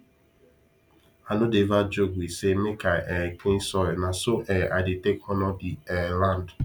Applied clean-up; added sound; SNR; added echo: none; none; none; none.